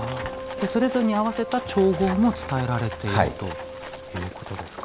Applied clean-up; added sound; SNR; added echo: none; Livestock, farm animals, working animals; 14 dB; none.